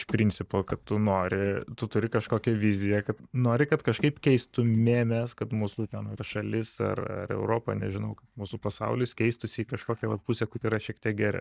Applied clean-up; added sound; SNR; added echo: neural mask model DeepFilterNet 3.